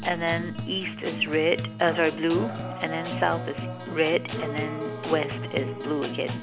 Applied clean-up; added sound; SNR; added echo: none; Acoustic guitar; 6 dB; none.